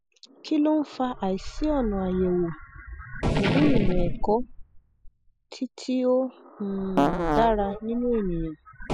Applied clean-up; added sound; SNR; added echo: classical method spectral subtraction.